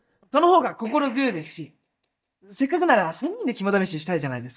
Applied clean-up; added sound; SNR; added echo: neural mask model DeepFilterNet 3.